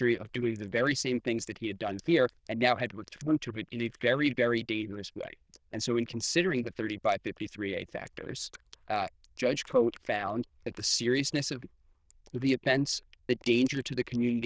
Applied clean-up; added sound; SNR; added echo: neural diffusion model UNIVERSE++.